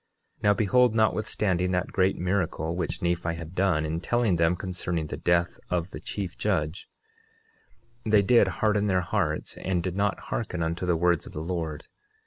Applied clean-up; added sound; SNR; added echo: none; Raindrop / Drip; 16 dB; none.